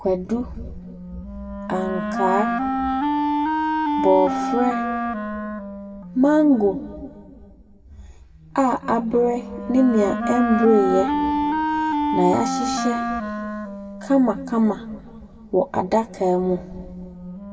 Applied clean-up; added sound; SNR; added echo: none; Wind instrument, woodwind instrument; 3 dB; reverberation time 1.7 s.